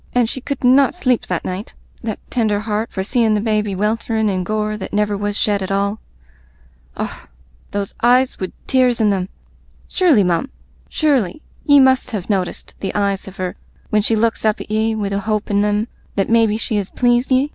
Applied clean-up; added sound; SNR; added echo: none; none; none; none.